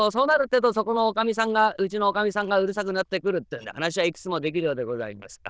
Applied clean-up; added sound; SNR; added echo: neural diffusion model UNIVERSE++.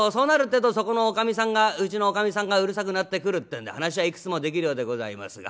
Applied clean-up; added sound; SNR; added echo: none; none; none; none.